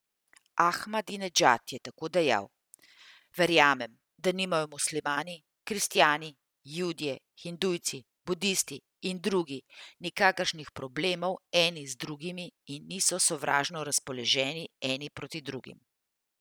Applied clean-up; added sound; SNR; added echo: none; none; none; none.